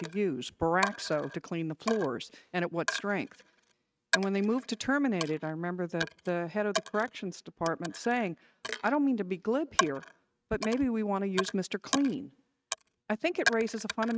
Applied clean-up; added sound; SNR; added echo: neural mask model RNNoise.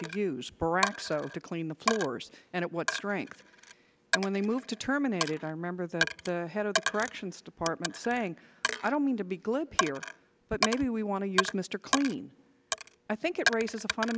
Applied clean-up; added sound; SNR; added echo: none; Coin (dropping); 3 dB; none.